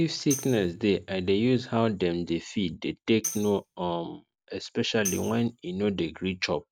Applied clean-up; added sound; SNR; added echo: none; Tambourine; 13 dB; none.